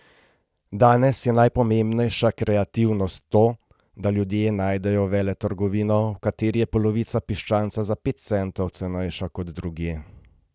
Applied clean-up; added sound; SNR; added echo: none; none; none; none.